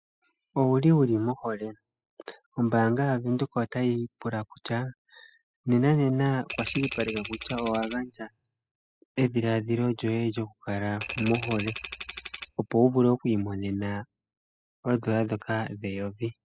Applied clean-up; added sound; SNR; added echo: classical method spectral subtraction.